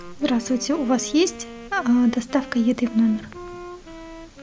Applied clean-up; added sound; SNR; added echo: none; Wind instrument, woodwind instrument; 16 dB; none.